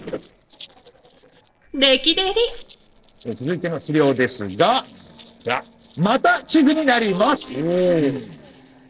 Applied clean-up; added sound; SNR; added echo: neural separator model SepFormer DNS4.